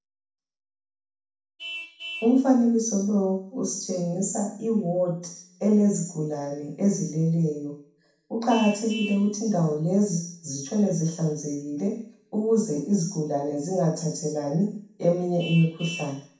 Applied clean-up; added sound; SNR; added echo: none; Vehicle horn, car horn, honking; 20 dB; reverberation time 0.6 s.